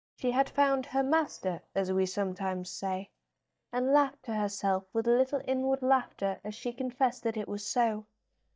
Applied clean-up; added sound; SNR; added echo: neural mask model DeepFilterNet 3.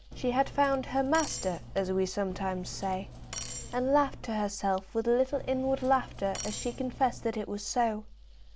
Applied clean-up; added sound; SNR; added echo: none; Cutlery, silverware; 12 dB; none.